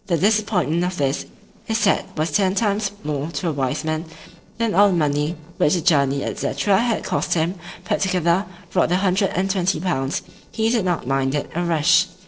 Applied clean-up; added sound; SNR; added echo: neural separator model SepFormer DNS4.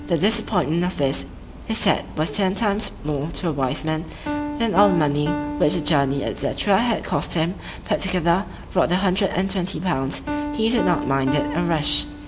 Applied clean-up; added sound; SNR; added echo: none; Piano; 10 dB; none.